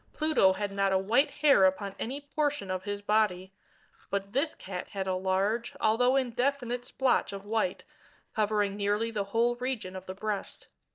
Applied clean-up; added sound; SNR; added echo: neural mask model DeepFilterNet 3.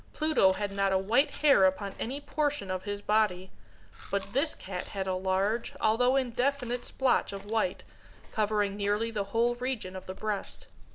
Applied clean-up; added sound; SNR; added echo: none; Chewing, mastication; 14 dB; none.